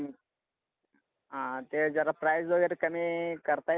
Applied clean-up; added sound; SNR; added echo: none; none; none; none.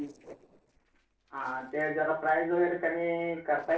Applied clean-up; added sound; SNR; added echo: neural separator model SepFormer DNS4.